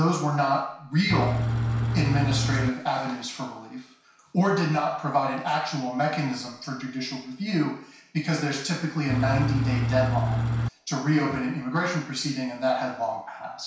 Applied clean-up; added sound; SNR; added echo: none; Engine / Truck; -2 dB; reverberation time 0.6 s.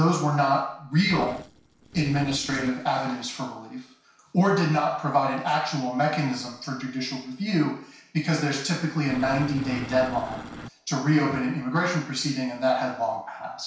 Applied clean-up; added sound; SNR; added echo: neural separator model SepFormer DNS4.